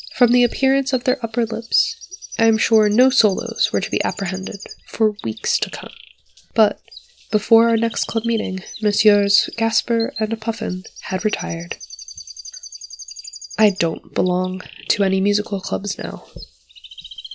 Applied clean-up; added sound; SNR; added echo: none; Chirp, tweet; 17 dB; none.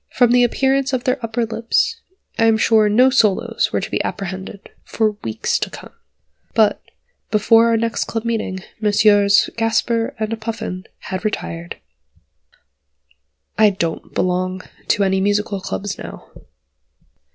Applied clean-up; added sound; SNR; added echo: none; none; none; none.